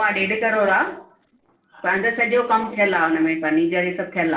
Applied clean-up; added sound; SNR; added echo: neural separator model SepFormer DNS4.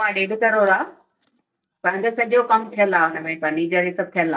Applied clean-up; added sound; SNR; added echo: neural mask model DeepFilterNet 3.